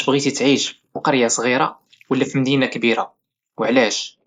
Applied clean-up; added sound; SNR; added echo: neural mask model Resemble Enhance denoiser.